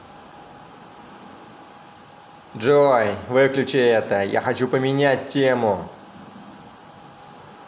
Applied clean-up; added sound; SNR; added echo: none; none; none; none.